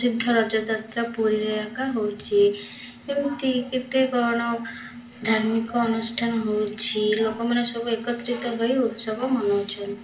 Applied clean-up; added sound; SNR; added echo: none; none; none; reverberation time 0.4 s.